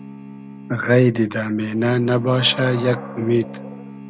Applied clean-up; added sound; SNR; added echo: none; Bowed string instrument + Animal; 14 dB; none.